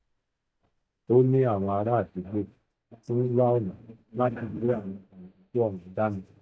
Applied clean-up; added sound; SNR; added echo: neural mask model DeepFilterNet 3.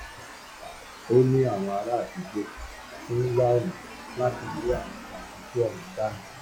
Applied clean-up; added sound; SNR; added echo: classical method log-MMSE.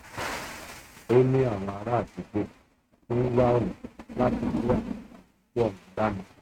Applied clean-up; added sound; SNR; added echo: neural mask model RNNoise.